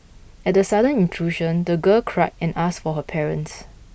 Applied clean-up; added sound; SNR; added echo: none; none; none; none.